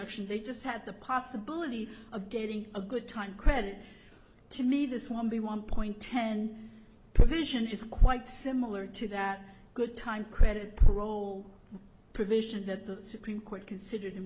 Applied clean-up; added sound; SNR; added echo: none; none; none; none.